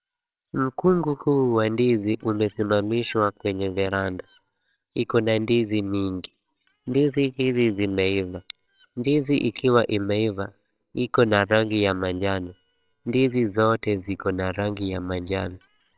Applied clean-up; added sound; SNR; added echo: neural separator model SepFormer WHAMR!.